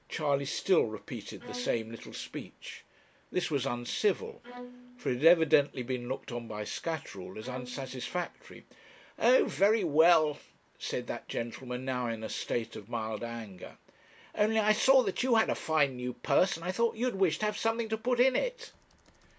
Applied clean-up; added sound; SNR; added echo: none; Bowed string instrument; 19 dB; none.